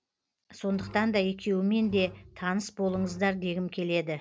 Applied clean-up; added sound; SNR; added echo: none; Bowed string instrument; 18 dB; none.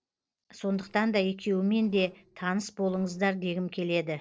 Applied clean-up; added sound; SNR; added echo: neural separator model SepFormer DNS4.